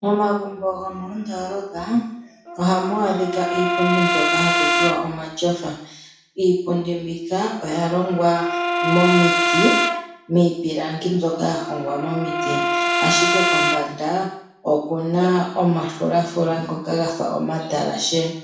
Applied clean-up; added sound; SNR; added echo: none; Brass instrument; 1 dB; reverberation time 0.6 s.